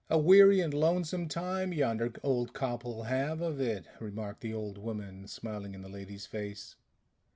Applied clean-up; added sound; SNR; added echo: none; none; none; none.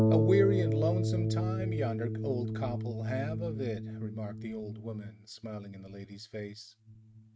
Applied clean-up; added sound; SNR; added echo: neural mask model RNNoise.